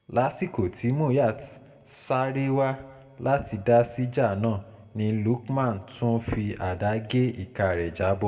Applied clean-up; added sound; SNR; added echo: none; none; none; reverberation time 0.9 s.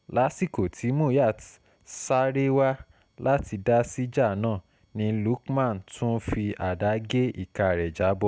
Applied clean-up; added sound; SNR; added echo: none; none; none; none.